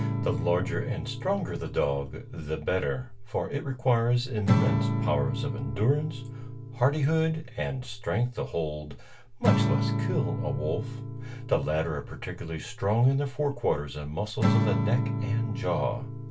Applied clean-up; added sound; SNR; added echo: none; Acoustic guitar / Strum; 3 dB; reverberation time 0.2 s.